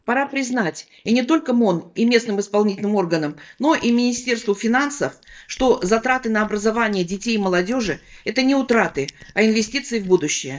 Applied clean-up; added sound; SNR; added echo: neural mask model DeepFilterNet 3.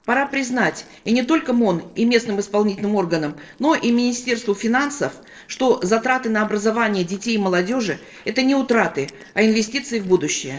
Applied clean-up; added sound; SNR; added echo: neural separator model SepFormer DNS4.